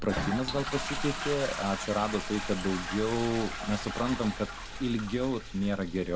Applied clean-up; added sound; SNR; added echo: none; Toilet flush; 5 dB; none.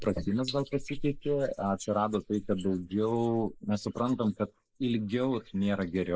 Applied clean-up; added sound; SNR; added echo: neural mask model Resemble Enhance denoiser.